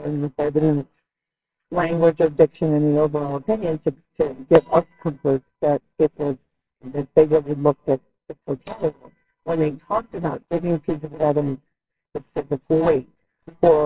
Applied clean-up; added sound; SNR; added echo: neural separator model SepFormer WHAMR!.